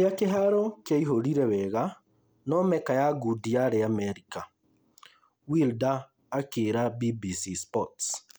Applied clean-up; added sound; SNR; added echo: none; none; none; none.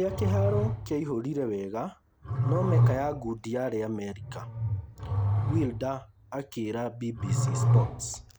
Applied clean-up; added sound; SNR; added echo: none; Growling; -3 dB; none.